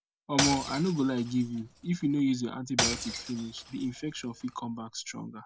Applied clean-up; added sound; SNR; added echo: none; Shatter / Crushing; 5 dB; none.